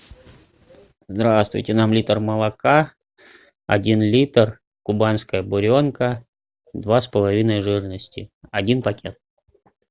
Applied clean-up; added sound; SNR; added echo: none; none; none; none.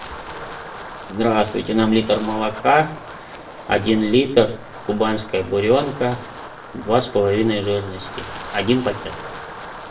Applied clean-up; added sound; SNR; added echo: none; Wind; 14 dB; reverberation time 0.5 s.